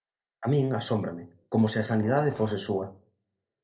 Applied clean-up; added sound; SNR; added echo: neural separator model SepFormer DNS4.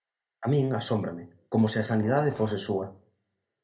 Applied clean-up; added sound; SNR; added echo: none; Train; 14 dB; reverberation time 0.3 s.